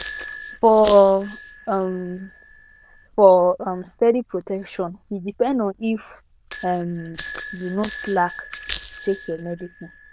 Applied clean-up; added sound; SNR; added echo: neural diffusion model UNIVERSE++.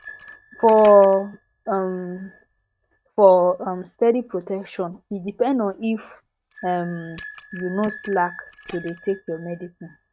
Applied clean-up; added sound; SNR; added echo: neural mask model RNNoise.